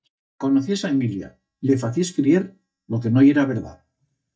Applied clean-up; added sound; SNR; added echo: neural mask model DeepFilterNet 3.